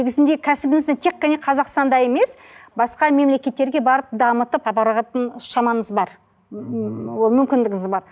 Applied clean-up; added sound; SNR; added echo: none; none; none; none.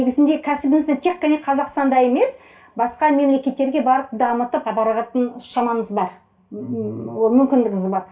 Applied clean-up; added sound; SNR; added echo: none; none; none; reverberation time 0.3 s.